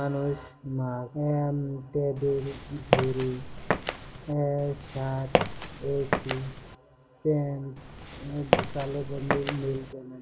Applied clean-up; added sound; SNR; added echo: none; Walk, footsteps; 0 dB; reverberation time 2.3 s.